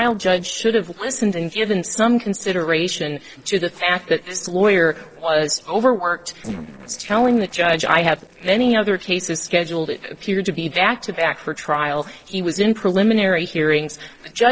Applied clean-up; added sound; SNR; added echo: neural separator model SepFormer DNS4.